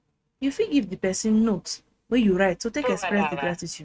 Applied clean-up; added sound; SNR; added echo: neural mask model RNNoise.